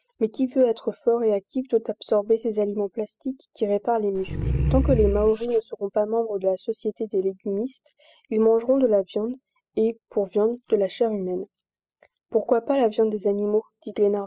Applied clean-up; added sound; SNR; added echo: classical method spectral subtraction.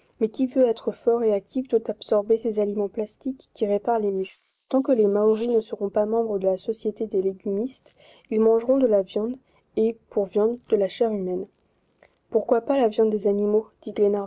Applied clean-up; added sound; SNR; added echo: neural mask model Resemble Enhance denoiser.